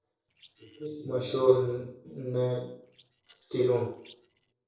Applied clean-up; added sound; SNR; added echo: neural separator model SepFormer DNS4.